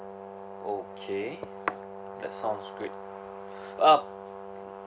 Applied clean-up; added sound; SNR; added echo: none; Brass instrument; 11 dB; none.